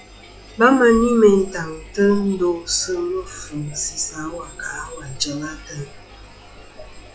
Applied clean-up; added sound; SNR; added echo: classical method log-MMSE.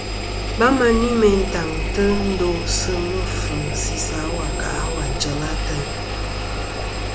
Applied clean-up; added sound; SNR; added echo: none; Engine; 1 dB; none.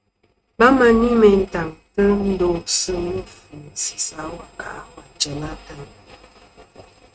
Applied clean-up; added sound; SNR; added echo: neural mask model RNNoise.